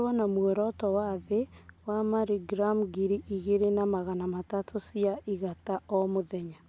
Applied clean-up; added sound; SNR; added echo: none; none; none; none.